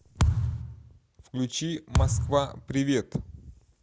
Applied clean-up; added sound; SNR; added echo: none; Thump, thud; -2 dB; none.